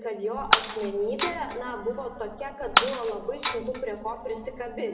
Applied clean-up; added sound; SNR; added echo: none; Shatter; -1 dB; reverberation time 1.8 s.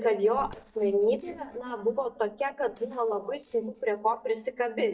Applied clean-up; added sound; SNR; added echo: neural mask model DeepFilterNet 3.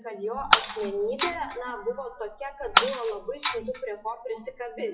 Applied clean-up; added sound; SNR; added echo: classical method WPE with log-MMSE.